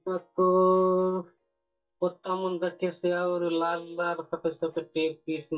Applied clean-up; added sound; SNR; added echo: neural mask model DeepFilterNet 3.